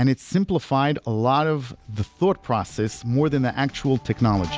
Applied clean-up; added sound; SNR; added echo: none; none; none; none.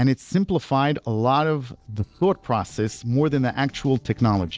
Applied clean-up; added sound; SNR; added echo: neural separator model SepFormer DNS4.